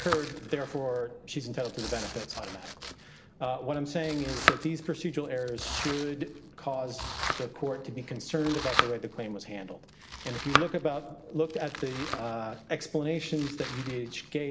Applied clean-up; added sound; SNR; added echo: none; Domestic sounds, home sounds; 3 dB; reverberation time 0.6 s.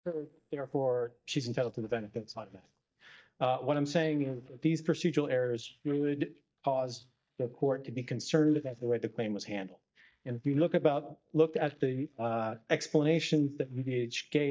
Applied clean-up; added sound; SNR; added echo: neural mask model DeepFilterNet 3.